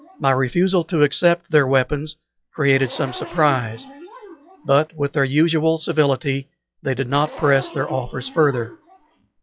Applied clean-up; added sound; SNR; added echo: classical method log-MMSE.